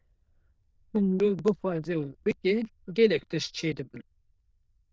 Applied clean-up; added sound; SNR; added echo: neural diffusion model UNIVERSE++.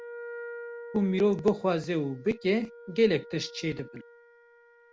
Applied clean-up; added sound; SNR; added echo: none; Wind instrument, woodwind instrument; 15 dB; none.